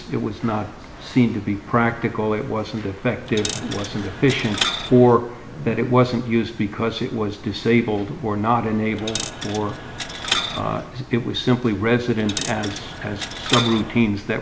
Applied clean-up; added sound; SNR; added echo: none; Coin (dropping); 7 dB; none.